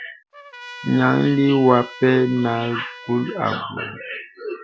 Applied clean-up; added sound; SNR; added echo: none; Trumpet; 18 dB; none.